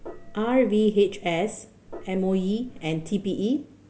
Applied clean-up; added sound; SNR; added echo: none; Gong; 16 dB; none.